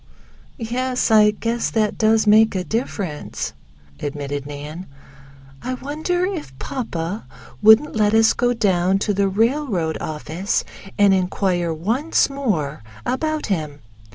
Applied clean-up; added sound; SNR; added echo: none; none; none; none.